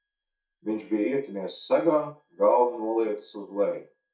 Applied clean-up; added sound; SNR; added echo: neural mask model DeepFilterNet 3.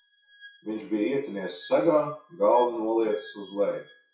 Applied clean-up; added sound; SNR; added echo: classical method WPE with log-MMSE.